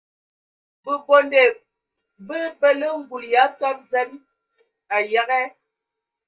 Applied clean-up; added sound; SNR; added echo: neural mask model DeepFilterNet 3.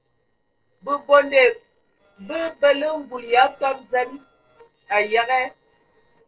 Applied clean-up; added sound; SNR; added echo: neural separator model SepFormer DNS4.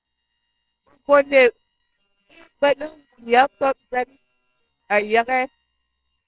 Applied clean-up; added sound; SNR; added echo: neural separator model SepFormer WHAMR!.